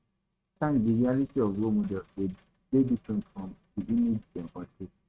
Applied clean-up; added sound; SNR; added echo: neural mask model RNNoise.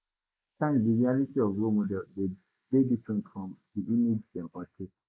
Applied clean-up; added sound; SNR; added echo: neural mask model Resemble Enhance denoiser.